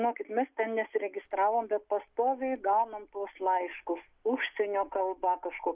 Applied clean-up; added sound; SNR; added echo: none; none; none; none.